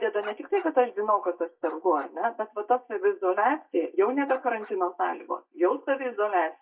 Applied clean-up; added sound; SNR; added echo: neural mask model DeepFilterNet 3.